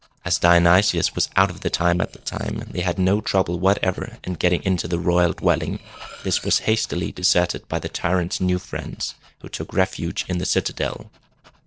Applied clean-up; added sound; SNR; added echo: neural separator model SepFormer DNS4.